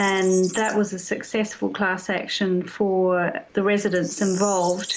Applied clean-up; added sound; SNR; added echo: none; Bird vocalization, bird call, bird song; 16 dB; none.